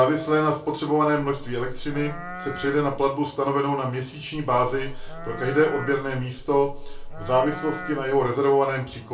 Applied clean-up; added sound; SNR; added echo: none; Livestock, farm animals, working animals; 10 dB; reverberation time 0.2 s.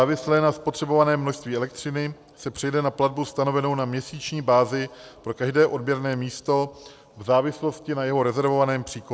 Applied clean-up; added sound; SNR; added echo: none; none; none; none.